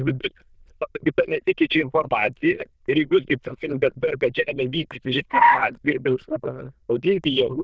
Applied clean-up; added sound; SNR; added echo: neural diffusion model UNIVERSE++.